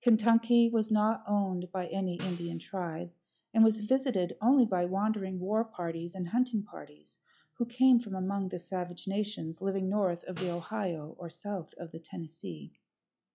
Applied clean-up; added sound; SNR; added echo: classical method log-MMSE.